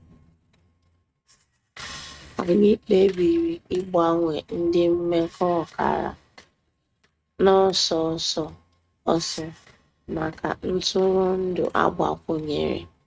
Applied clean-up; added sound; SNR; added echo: neural mask model RNNoise.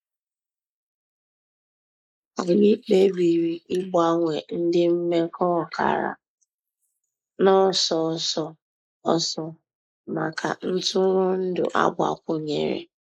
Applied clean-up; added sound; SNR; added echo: neural mask model Resemble Enhance denoiser.